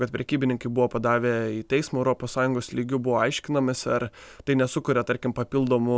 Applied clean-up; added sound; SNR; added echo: none; none; none; none.